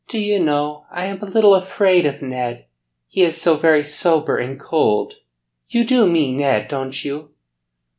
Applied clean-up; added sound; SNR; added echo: none; none; none; none.